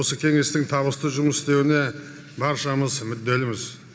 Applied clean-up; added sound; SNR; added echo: none; none; none; none.